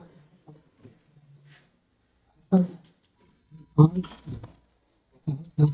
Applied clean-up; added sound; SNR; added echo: neural mask model DeepFilterNet 3.